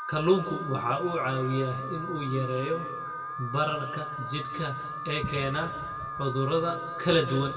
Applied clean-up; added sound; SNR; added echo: none; Alarm; 7 dB; reverberation time 1.5 s.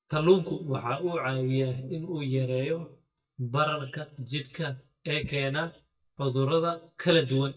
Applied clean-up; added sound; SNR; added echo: neural mask model DeepFilterNet 3.